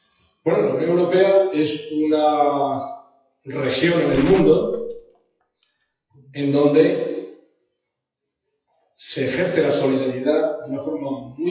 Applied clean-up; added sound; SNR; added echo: classical method WPE with log-MMSE.